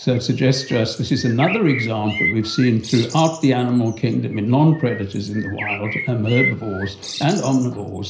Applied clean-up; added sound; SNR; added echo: none; Bird; 11 dB; reverberation time 0.5 s.